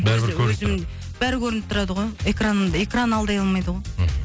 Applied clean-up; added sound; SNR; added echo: none; none; none; none.